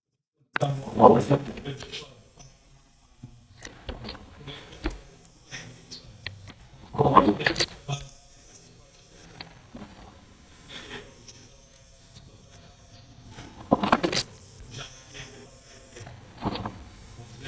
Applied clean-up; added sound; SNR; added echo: neural mask model DeepFilterNet 3.